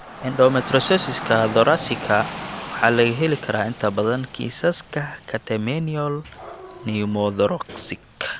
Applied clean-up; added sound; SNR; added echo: none; Rain / Dog; 13 dB; none.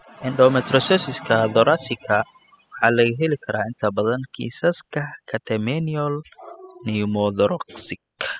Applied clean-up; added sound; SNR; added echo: classical method spectral subtraction.